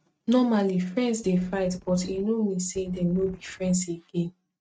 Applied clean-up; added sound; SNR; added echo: neural mask model RNNoise.